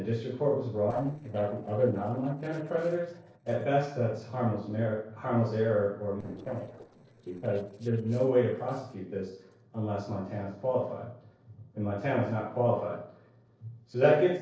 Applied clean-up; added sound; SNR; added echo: neural separator model SepFormer DNS4.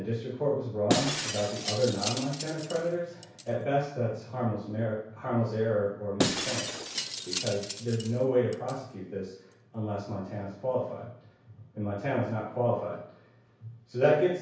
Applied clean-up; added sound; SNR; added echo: none; Shatter; 5 dB; reverberation time 0.6 s.